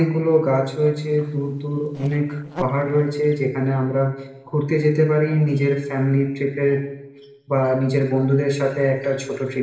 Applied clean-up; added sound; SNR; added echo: neural separator model SepFormer DNS4.